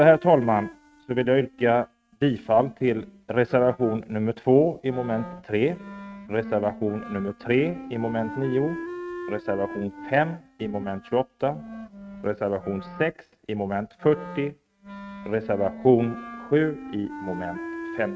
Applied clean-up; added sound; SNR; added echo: neural mask model RNNoise.